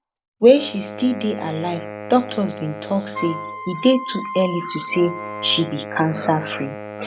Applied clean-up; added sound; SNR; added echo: none; Wind instrument, woodwind instrument + Wind instrument, woodwind instrument; 11 dB; none.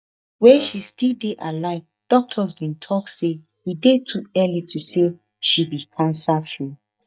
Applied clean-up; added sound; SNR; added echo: neural mask model DeepFilterNet 3.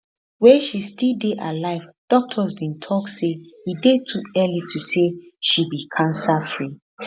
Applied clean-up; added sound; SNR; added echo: none; none; none; none.